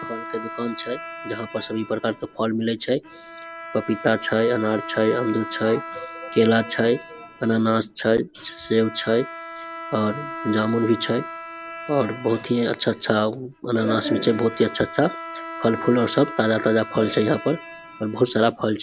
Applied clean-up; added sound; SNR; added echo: none; Bowed string instrument; 13 dB; none.